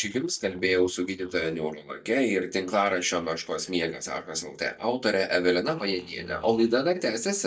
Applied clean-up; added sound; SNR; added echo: neural mask model DeepFilterNet 3.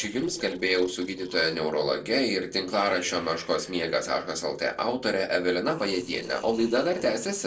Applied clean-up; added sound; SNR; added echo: neural separator model SepFormer DNS4.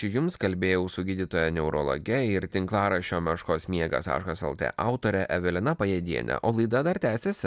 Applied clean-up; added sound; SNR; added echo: none; none; none; none.